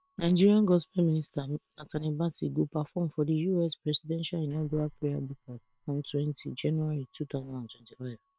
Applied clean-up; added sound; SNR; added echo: neural separator model SepFormer WHAM!.